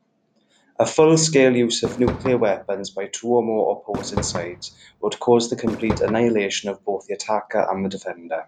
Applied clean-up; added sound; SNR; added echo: none; Fireworks; 10 dB; none.